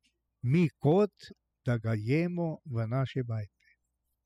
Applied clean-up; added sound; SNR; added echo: classical method spectral subtraction.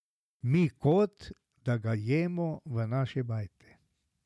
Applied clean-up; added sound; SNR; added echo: none; none; none; none.